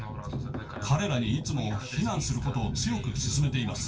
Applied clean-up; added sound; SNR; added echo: none; Knock; 14 dB; reverberation time 0.2 s.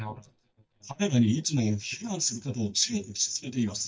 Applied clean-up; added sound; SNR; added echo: neural mask model DeepFilterNet 3.